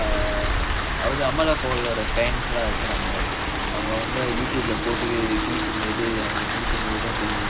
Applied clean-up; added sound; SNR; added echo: none; Rain; -3 dB; none.